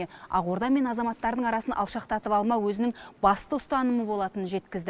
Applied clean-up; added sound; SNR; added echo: none; none; none; none.